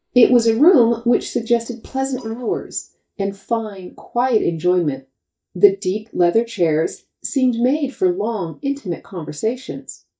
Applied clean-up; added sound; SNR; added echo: neural mask model DeepFilterNet 3.